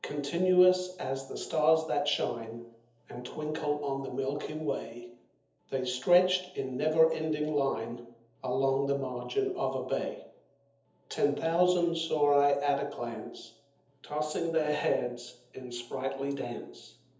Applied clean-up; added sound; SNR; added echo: none; none; none; reverberation time 0.7 s.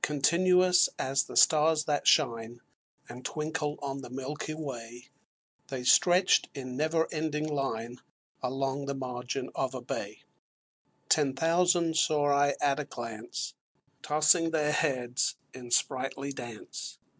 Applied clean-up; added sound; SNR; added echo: none; none; none; none.